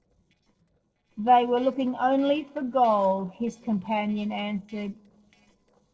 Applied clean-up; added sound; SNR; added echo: neural separator model SepFormer DNS4.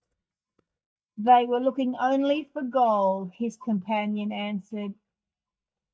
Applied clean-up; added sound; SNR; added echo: neural mask model DeepFilterNet 3.